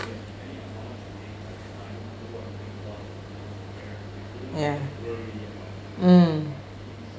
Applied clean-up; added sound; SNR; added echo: none; none; none; none.